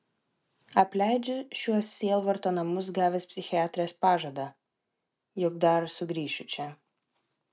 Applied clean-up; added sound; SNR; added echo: none; none; none; none.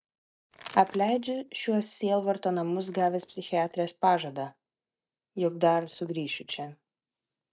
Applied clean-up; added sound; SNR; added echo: neural mask model DeepFilterNet 3.